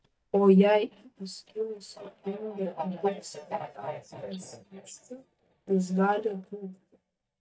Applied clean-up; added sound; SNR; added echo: neural mask model DeepFilterNet 3.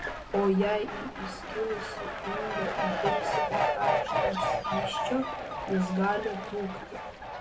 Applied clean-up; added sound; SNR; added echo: none; Fowl; -1 dB; reverberation time 1.2 s.